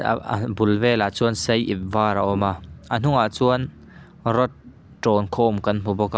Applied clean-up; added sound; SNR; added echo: none; none; none; none.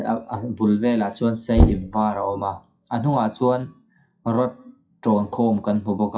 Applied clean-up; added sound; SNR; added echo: classical method WPE with log-MMSE.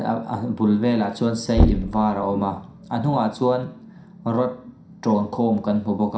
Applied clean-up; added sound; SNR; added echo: none; Knock; 3 dB; reverberation time 0.5 s.